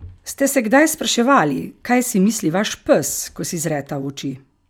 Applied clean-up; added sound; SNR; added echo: none; none; none; none.